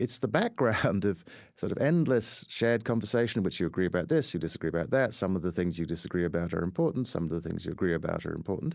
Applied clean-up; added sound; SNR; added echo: none; none; none; none.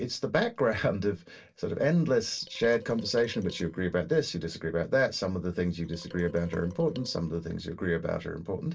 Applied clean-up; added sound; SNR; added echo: neural separator model SepFormer DNS4.